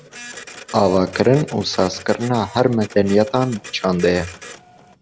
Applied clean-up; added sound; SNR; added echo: none; Printer; 18 dB; none.